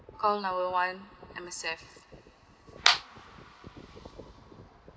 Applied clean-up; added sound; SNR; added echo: none; none; none; none.